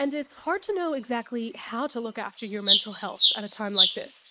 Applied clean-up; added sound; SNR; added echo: neural mask model Resemble Enhance denoiser.